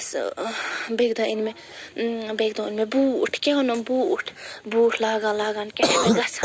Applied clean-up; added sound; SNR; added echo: none; none; none; none.